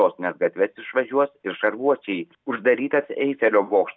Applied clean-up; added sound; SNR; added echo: none; none; none; none.